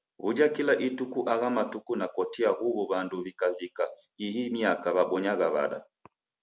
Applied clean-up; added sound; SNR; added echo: none; none; none; none.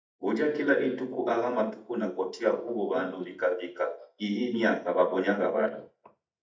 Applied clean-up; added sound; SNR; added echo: neural mask model DeepFilterNet 3.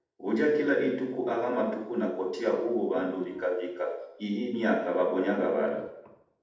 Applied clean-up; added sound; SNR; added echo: neural separator model SepFormer DNS4.